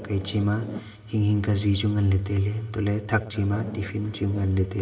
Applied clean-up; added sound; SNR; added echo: none; Zipper (clothing); 18 dB; reverberation time 2.0 s.